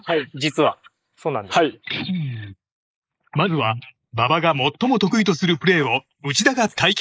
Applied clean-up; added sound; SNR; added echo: neural mask model Resemble Enhance denoiser.